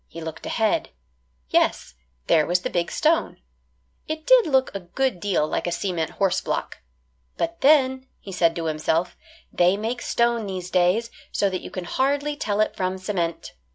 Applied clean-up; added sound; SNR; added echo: none; none; none; none.